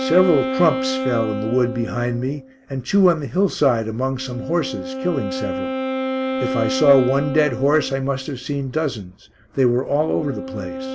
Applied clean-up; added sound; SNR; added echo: none; Wind instrument, woodwind instrument; 6 dB; none.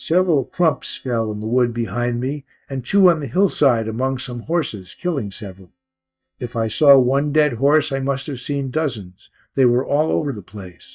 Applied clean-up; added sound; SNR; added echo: neural mask model DeepFilterNet 3.